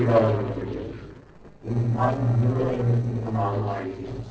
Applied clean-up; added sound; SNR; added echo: neural separator model SepFormer DNS4.